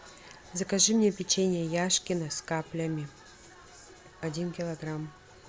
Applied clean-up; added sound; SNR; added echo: none; none; none; none.